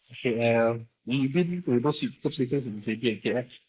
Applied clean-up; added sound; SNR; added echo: neural mask model Resemble Enhance denoiser.